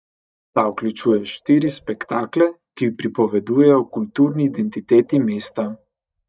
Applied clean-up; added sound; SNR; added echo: neural mask model DeepFilterNet 3.